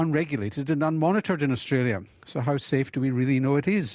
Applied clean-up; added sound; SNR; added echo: none; none; none; none.